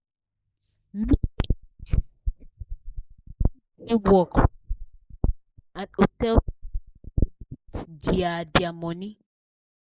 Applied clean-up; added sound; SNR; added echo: neural mask model Resemble Enhance denoiser.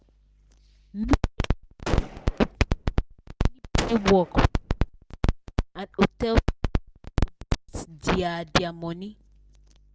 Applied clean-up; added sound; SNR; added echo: none; Gunshot, gunfire; 10 dB; none.